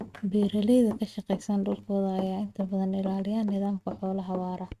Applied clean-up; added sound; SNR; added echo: neural mask model RNNoise.